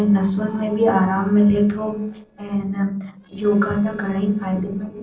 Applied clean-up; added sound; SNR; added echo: neural separator model SepFormer DNS4.